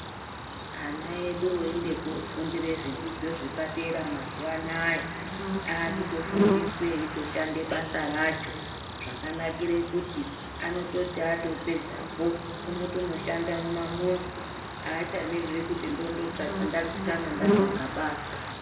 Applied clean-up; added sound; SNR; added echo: none; Cricket; -1 dB; reverberation time 1.9 s.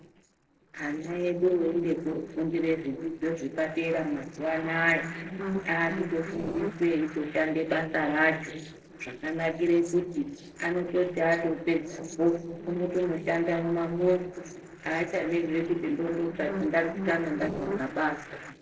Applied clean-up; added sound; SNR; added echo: neural separator model SepFormer DNS4.